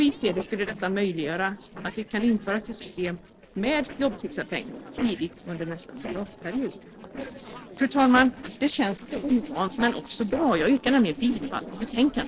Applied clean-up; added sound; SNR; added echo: neural separator model SepFormer DNS4.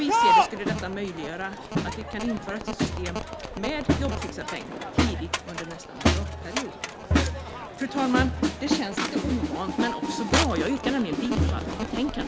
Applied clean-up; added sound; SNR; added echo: none; Crowd; -4 dB; none.